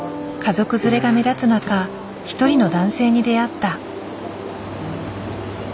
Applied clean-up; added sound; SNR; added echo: none; none; none; none.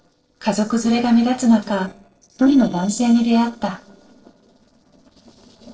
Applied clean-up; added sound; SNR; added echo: neural separator model SepFormer DNS4.